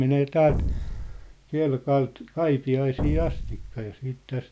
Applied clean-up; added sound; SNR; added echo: none; Explosion; 3 dB; none.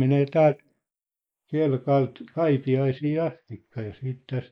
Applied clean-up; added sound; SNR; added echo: neural mask model Resemble Enhance denoiser.